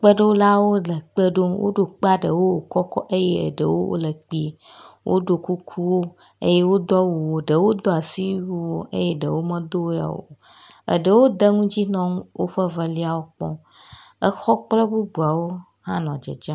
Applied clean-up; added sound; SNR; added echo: none; none; none; none.